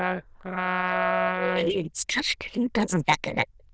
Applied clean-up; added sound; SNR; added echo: neural diffusion model UNIVERSE++.